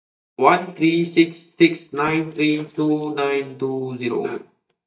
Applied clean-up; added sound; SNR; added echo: neural mask model DeepFilterNet 3.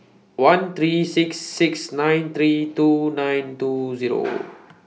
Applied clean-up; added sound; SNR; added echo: none; none; none; none.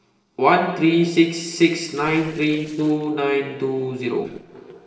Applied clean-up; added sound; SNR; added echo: neural separator model SepFormer DNS4.